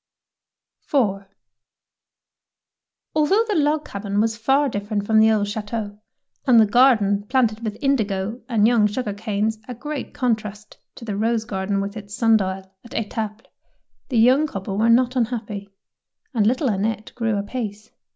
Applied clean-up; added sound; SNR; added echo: none; none; none; none.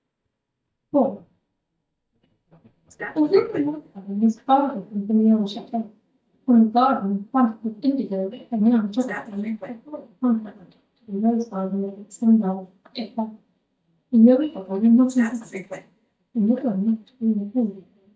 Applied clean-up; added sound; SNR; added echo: neural mask model DeepFilterNet 3.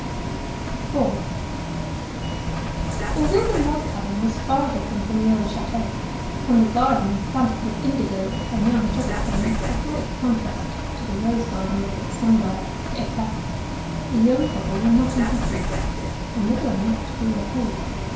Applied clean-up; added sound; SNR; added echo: none; Bus; 2 dB; reverberation time 0.6 s.